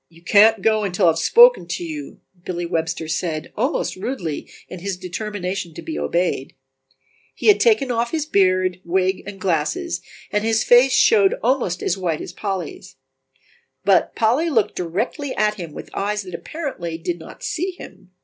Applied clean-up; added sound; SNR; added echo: none; none; none; none.